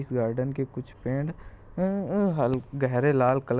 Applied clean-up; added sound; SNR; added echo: none; none; none; none.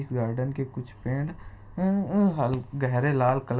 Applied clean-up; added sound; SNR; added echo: none; none; none; reverberation time 0.2 s.